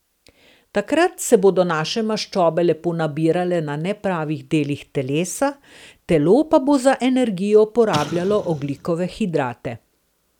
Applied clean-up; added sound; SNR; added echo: none; Explosion; 15 dB; none.